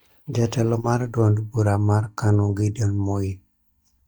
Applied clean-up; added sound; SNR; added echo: neural mask model DeepFilterNet 3.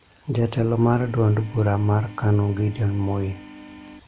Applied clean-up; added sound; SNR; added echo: none; Organ; 20 dB; none.